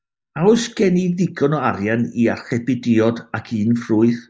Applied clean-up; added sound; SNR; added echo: neural mask model Resemble Enhance denoiser.